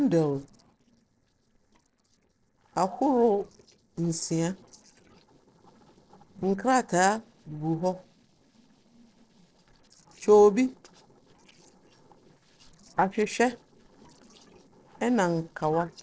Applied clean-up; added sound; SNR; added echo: neural separator model SepFormer DNS4.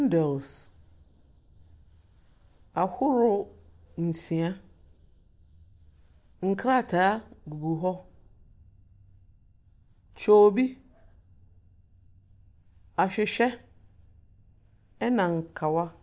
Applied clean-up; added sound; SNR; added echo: none; none; none; none.